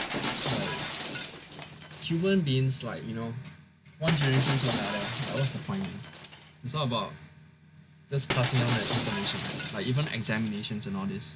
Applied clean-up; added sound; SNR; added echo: none; Shatter; 3 dB; none.